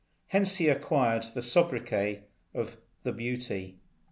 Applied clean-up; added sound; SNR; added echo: none; none; none; none.